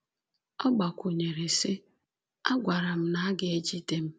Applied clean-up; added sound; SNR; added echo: none; none; none; none.